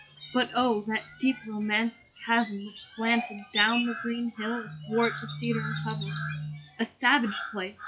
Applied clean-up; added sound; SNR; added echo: classical method log-MMSE.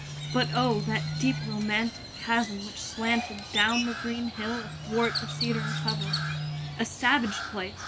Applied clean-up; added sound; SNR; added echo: none; Crow; 4 dB; none.